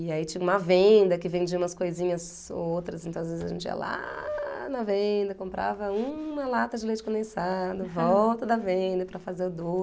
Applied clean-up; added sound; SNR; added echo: none; none; none; none.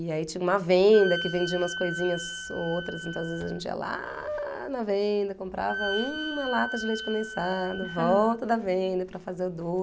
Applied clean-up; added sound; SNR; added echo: none; Wind instrument, woodwind instrument; 9 dB; none.